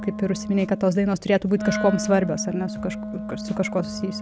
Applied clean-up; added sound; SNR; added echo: none; Wind instrument, woodwind instrument; 7 dB; none.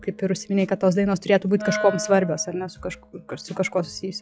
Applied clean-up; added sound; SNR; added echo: classical method log-MMSE.